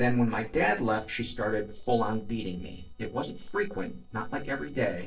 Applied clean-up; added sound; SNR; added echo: neural separator model SepFormer DNS4.